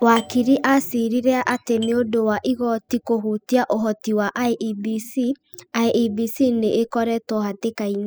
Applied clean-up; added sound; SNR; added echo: classical method spectral subtraction.